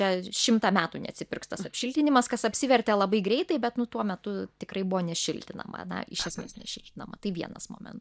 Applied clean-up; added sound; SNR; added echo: neural mask model DeepFilterNet 3.